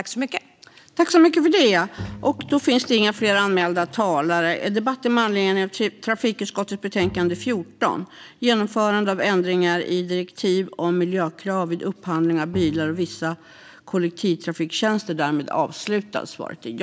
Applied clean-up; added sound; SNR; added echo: none; Bowed string instrument; 17 dB; none.